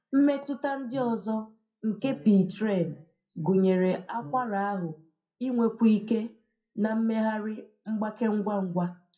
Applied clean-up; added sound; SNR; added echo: classical method WPE with log-MMSE.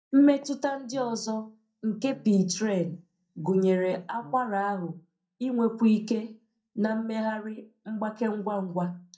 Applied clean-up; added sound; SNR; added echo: neural mask model DeepFilterNet 3.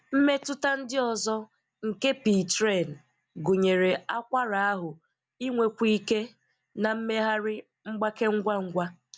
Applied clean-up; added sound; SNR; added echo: none; none; none; none.